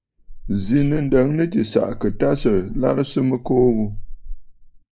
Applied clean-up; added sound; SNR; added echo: neural mask model Resemble Enhance denoiser.